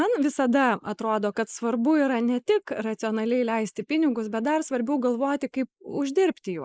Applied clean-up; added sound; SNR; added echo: neural mask model Resemble Enhance denoiser.